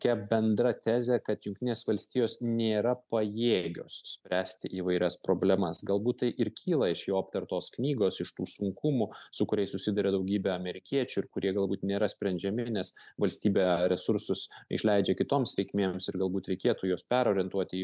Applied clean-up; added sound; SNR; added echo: none; none; none; none.